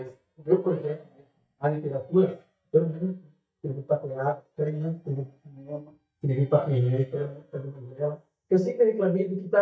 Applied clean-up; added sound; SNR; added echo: neural mask model DeepFilterNet 3.